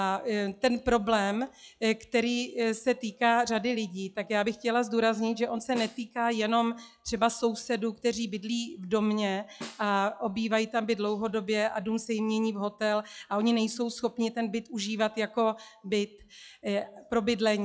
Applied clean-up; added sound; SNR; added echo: classical method log-MMSE.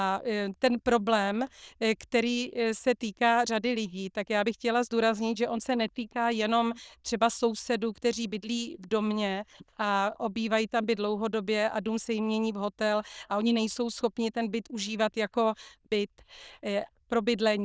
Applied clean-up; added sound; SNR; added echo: neural diffusion model UNIVERSE++.